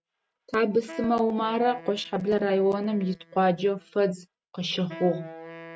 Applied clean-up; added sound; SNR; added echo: neural mask model RNNoise.